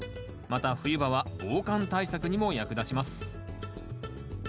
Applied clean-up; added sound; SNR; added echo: none; none; none; none.